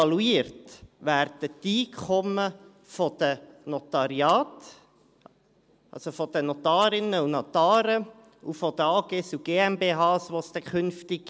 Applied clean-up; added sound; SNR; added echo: none; none; none; none.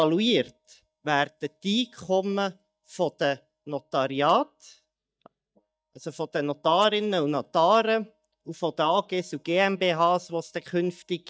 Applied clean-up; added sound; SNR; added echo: neural mask model DeepFilterNet 3.